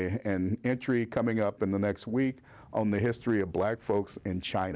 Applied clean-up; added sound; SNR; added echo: none; none; none; none.